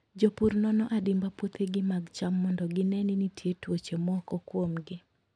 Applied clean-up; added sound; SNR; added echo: none; none; none; none.